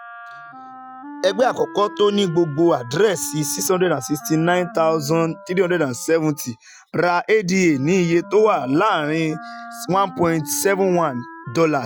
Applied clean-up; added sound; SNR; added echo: classical method Wiener filter.